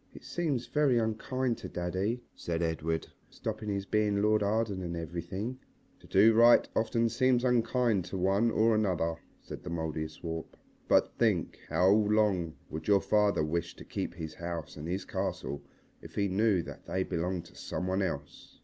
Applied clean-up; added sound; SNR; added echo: none; none; none; none.